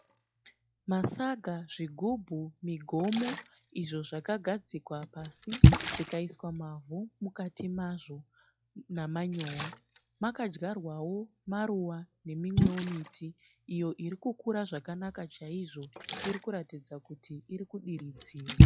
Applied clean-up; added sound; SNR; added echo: classical method log-MMSE.